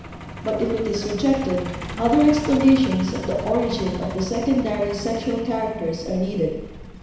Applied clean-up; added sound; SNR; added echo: none; Truck; 10 dB; reverberation time 1.0 s.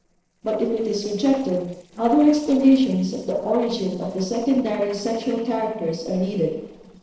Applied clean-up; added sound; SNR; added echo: neural separator model SepFormer DNS4.